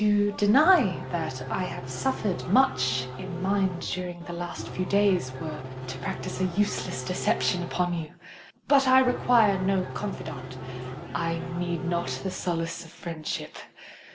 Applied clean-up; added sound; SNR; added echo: none; Race car, auto racing / Engine starting; 9 dB; none.